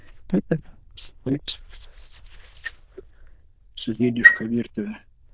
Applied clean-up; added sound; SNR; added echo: neural diffusion model UNIVERSE++.